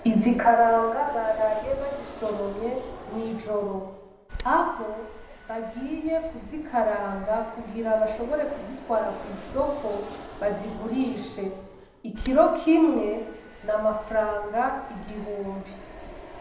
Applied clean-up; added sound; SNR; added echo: none; Fixed-wing aircraft, airplane; 15 dB; reverberation time 0.8 s.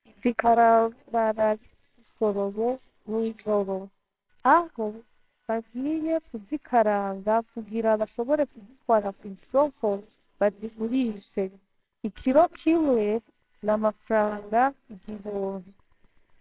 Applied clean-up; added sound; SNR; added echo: neural separator model SepFormer WHAMR!.